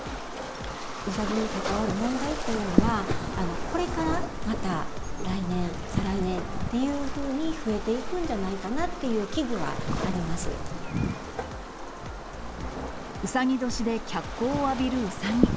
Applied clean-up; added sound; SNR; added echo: none; Waves, surf + Wind; 2 dB; none.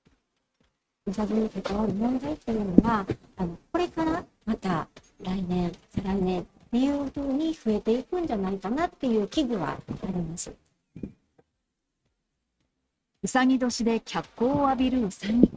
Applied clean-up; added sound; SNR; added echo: neural mask model RNNoise.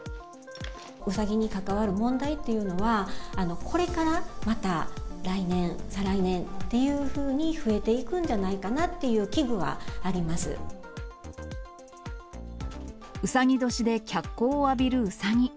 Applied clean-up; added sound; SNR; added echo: none; none; none; none.